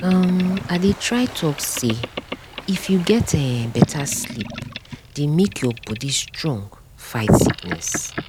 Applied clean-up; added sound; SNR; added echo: none; Boat, Water vehicle; 13 dB; none.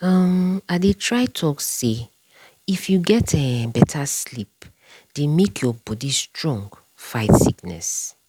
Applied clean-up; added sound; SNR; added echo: none; none; none; none.